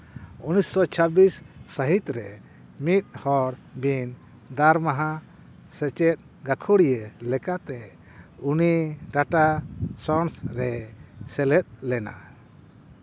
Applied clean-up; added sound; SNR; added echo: none; none; none; none.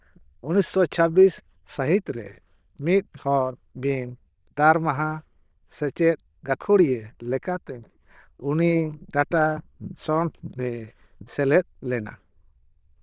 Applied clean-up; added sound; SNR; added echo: neural diffusion model UNIVERSE++.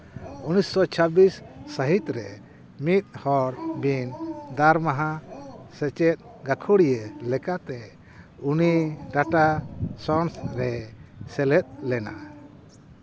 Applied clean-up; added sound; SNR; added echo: none; Dog; 16 dB; none.